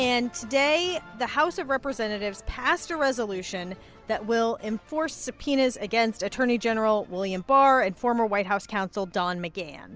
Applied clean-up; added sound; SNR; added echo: none; none; none; none.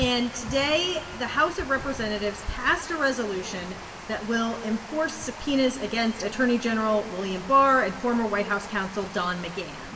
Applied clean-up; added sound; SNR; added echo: none; Water; 13 dB; reverberation time 1.4 s.